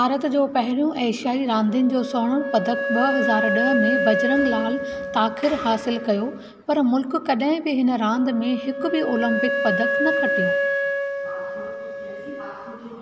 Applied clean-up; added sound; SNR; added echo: none; Wind instrument, woodwind instrument; 4 dB; none.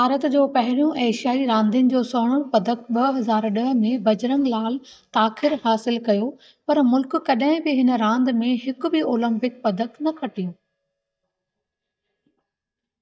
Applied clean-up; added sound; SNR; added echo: neural mask model DeepFilterNet 3.